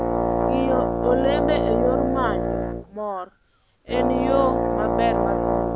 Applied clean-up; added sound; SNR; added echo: none; Brass instrument; -4 dB; none.